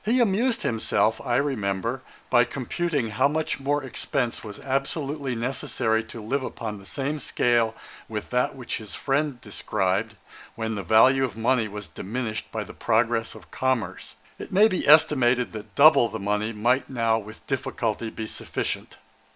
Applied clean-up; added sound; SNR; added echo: none; none; none; none.